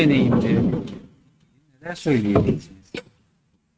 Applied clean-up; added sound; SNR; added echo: neural mask model RNNoise.